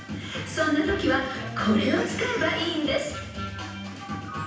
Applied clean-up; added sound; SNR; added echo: none; Bowed string instrument; 18 dB; reverberation time 0.9 s.